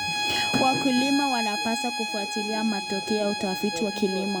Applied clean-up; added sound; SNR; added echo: none; Bowed string instrument; 3 dB; none.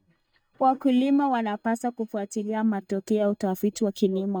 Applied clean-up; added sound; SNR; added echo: neural mask model DeepFilterNet 3.